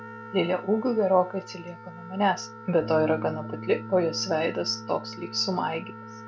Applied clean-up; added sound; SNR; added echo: none; Bass guitar + Wind instrument, woodwind instrument; 12 dB; none.